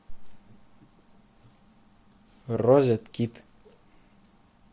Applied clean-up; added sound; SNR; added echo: none; none; none; none.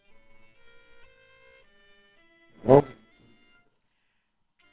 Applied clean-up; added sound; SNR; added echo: neural separator model SepFormer WHAMR!.